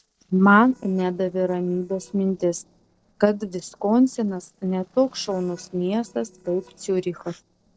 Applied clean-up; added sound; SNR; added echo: neural separator model SepFormer DNS4.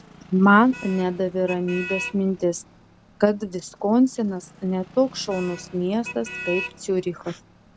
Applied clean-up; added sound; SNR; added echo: none; Motor vehicle (road); 15 dB; none.